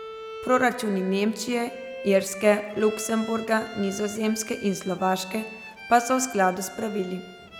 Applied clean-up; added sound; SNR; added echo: none; Bowed string instrument; 15 dB; none.